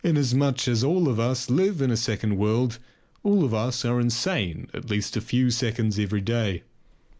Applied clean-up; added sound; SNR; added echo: none; none; none; none.